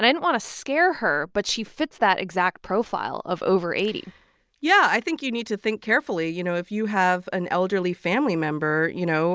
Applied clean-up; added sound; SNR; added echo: none; none; none; none.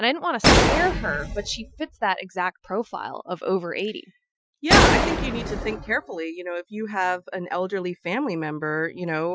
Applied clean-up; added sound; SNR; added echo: classical method Wiener filter.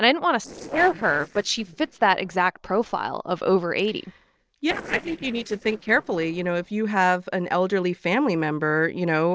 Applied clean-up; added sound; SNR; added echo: neural separator model SepFormer DNS4.